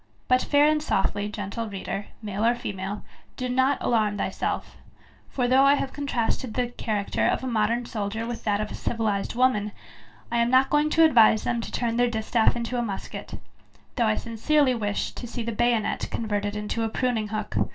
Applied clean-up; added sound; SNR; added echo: neural separator model SepFormer DNS4.